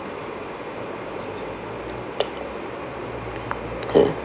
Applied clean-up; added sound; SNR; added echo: none; none; none; none.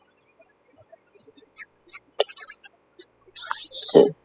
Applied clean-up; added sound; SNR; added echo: classical method spectral subtraction.